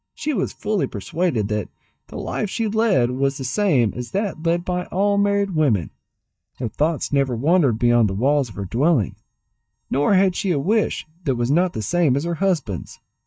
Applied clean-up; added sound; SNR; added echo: neural mask model DeepFilterNet 3.